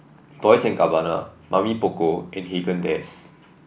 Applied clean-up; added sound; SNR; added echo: none; none; none; none.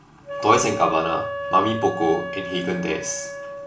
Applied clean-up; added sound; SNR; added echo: none; Wind instrument, woodwind instrument; 8 dB; reverberation time 0.2 s.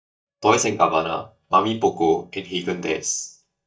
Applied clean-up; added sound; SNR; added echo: neural mask model DeepFilterNet 3.